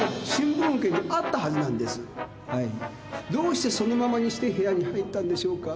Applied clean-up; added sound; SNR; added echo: none; none; none; none.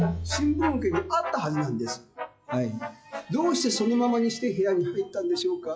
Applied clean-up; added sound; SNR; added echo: classical method log-MMSE.